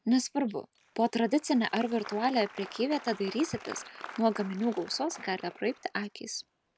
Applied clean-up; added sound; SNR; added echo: none; Applause; 17 dB; none.